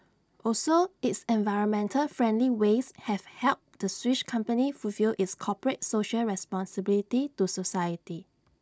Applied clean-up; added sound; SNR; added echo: none; none; none; none.